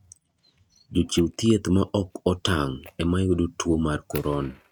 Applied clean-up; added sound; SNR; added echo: neural mask model RNNoise.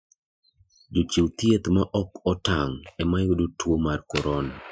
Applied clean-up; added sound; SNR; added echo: classical method Wiener filter.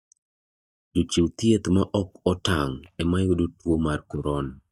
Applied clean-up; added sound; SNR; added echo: neural mask model DeepFilterNet 3.